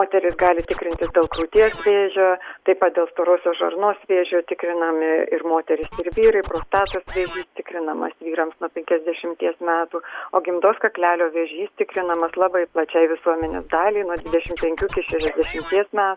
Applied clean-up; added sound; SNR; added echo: none; Scratching (performance technique); 13 dB; none.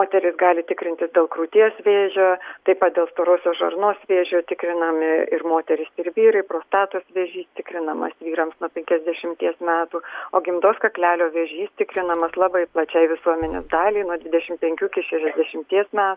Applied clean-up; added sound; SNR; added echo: none; none; none; none.